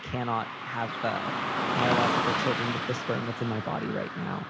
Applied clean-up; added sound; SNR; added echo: none; Car passing by / Traffic noise, roadway noise; -1 dB; none.